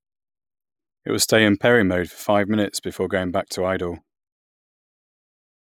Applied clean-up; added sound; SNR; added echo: neural mask model Resemble Enhance denoiser.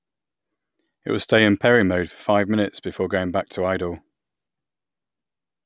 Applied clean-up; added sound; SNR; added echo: none; none; none; none.